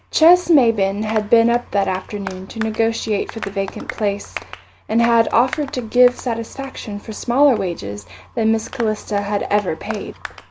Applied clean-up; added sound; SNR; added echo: none; Applause; 18 dB; none.